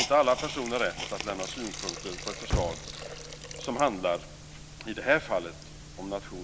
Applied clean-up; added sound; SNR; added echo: none; Hiss + Motor vehicle (road); 8 dB; none.